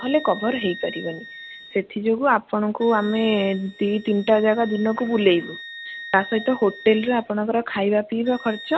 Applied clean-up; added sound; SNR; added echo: none; Wind instrument, woodwind instrument; 17 dB; none.